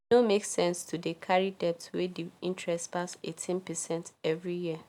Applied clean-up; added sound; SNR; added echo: none; none; none; none.